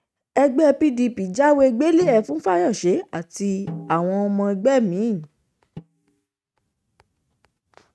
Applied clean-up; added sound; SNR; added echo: neural mask model RNNoise.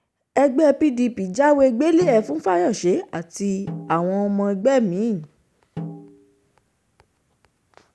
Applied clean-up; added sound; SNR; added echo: none; Snare drum; 17 dB; none.